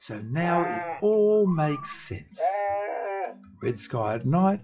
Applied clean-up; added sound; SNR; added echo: classical method WPE with log-MMSE.